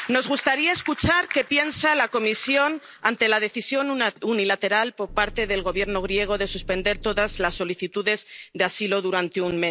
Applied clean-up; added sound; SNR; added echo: none; Engine; 13 dB; none.